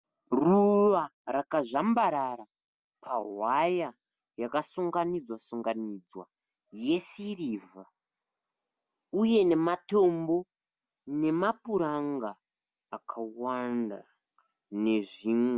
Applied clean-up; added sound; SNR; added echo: none; none; none; none.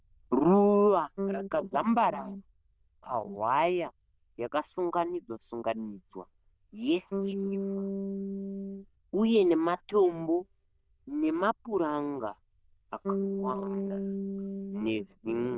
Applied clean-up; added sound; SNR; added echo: neural diffusion model UNIVERSE++.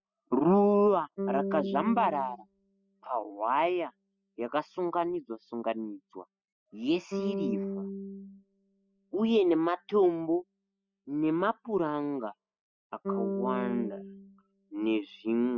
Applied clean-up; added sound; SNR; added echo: classical method spectral subtraction.